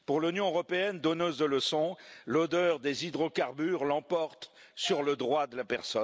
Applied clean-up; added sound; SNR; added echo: none; Brass instrument; 18 dB; none.